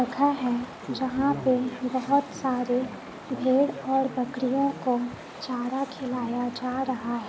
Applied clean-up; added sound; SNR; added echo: none; Chatter / Stream; 14 dB; none.